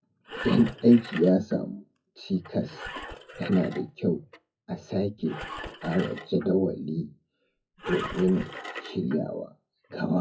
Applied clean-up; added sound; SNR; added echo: classical method WPE with log-MMSE.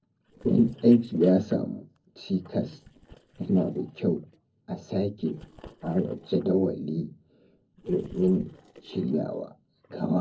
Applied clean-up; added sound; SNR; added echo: neural separator model SepFormer DNS4.